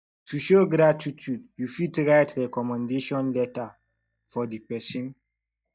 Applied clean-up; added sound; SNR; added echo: neural mask model DeepFilterNet 3.